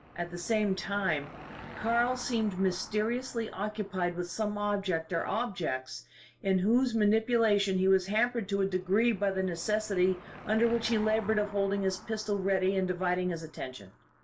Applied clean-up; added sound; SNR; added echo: none; Car passing by / Engine; 20 dB; reverberation time 0.2 s.